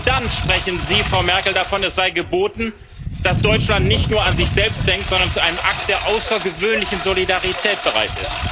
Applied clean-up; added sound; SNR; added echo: none; Engine; 4 dB; none.